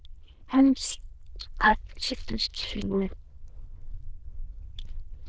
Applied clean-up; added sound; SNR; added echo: neural diffusion model UNIVERSE++.